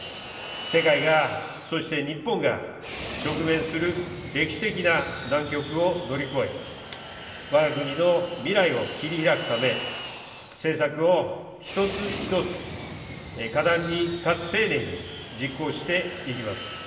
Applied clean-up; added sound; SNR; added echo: none; Fixed-wing aircraft, airplane; 10 dB; reverberation time 1.8 s.